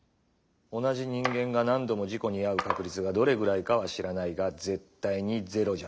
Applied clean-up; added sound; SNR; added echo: none; none; none; none.